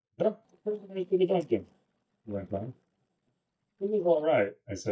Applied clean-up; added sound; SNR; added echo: neural mask model DeepFilterNet 3.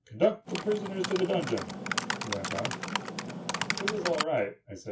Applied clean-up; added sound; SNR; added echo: none; Typing; 2 dB; reverberation time 0.2 s.